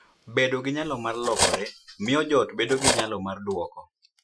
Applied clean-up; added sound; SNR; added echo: classical method Wiener filter.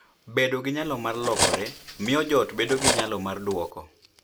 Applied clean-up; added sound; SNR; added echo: none; Cutlery, silverware; 2 dB; none.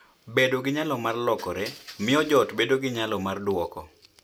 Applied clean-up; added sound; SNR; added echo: none; none; none; none.